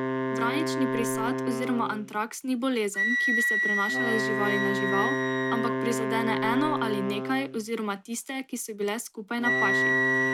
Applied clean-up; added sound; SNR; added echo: none; Wind instrument, woodwind instrument + Wind instrument, woodwind instrument; -2 dB; none.